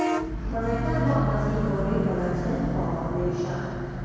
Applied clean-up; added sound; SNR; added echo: none; Bus / Vehicle horn, car horn, honking; -2 dB; reverberation time 2.2 s.